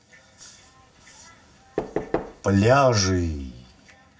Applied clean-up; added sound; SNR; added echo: none; Knock / Wood; 11 dB; reverberation time 0.4 s.